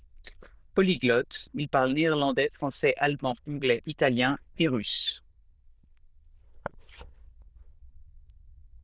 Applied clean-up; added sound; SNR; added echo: neural diffusion model UNIVERSE++.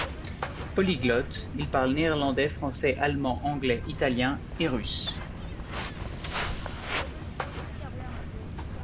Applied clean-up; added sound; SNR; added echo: none; Walk, footsteps; 5 dB; none.